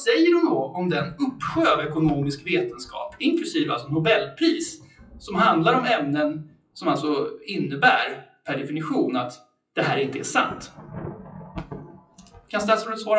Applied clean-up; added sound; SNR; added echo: classical method WPE with log-MMSE.